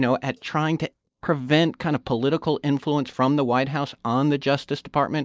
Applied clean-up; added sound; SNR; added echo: neural mask model Resemble Enhance denoiser.